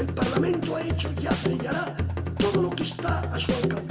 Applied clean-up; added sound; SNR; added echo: none; Drum kit; -3 dB; reverberation time 2.7 s.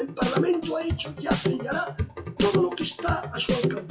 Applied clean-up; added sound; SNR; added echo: classical method WPE with log-MMSE.